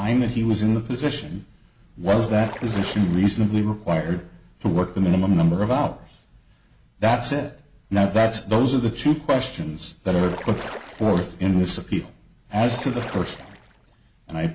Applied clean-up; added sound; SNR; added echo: none; Splash, splatter; 15 dB; none.